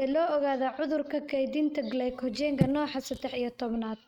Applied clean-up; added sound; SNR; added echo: neural mask model RNNoise.